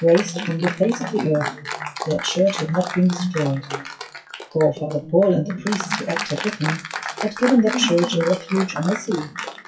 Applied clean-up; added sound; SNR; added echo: classical method WPE with log-MMSE.